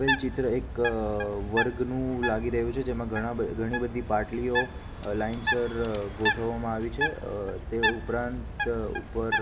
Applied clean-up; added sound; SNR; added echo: none; Bird; 3 dB; none.